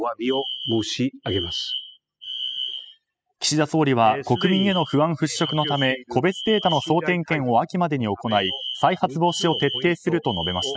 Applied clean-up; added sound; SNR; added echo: classical method spectral subtraction.